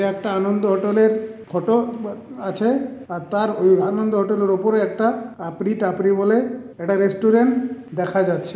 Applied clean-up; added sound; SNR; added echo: none; none; none; none.